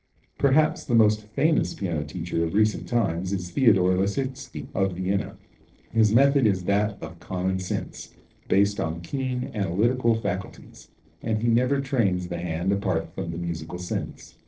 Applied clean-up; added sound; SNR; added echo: neural separator model SepFormer DNS4.